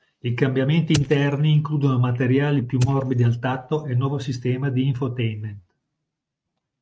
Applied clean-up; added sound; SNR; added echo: neural mask model RNNoise.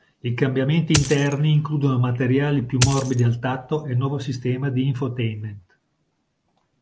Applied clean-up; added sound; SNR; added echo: none; Coin (dropping); 4 dB; none.